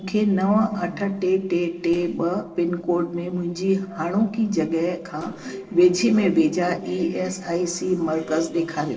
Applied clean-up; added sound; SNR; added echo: neural separator model SepFormer DNS4.